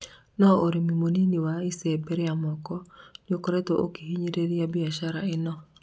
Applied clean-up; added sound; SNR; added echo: none; none; none; none.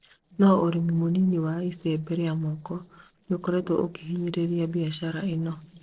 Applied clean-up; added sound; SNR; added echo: neural separator model SepFormer DNS4.